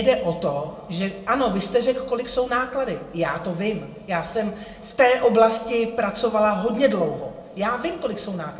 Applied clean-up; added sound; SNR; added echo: none; none; none; reverberation time 0.8 s.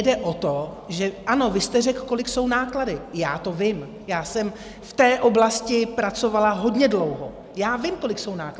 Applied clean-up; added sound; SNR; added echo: none; none; none; none.